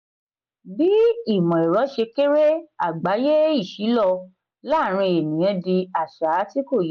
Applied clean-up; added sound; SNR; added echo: none; none; none; none.